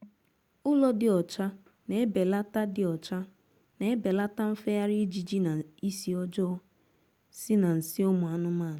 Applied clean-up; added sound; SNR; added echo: none; none; none; none.